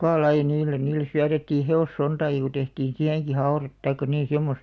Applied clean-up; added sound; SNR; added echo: none; none; none; none.